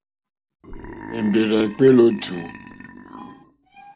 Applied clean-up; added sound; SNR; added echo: none; Burping, eructation; 16 dB; none.